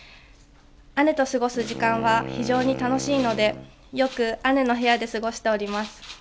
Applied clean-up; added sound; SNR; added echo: none; Wind instrument, woodwind instrument; 11 dB; none.